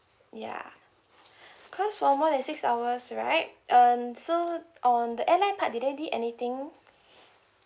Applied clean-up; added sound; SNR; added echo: none; none; none; none.